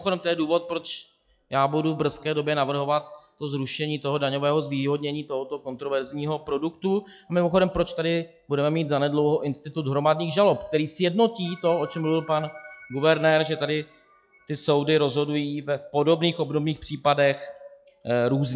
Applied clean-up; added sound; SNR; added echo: classical method log-MMSE.